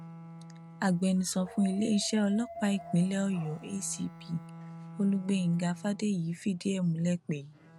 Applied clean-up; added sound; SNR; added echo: none; Dog + Bowed string instrument; 17 dB; none.